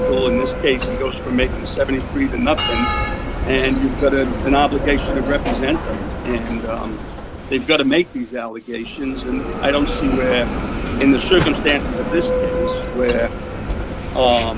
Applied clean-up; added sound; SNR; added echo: none; Bell; 3 dB; none.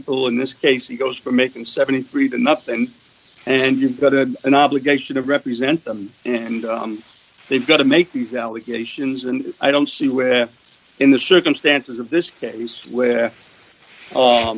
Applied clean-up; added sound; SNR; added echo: none; none; none; none.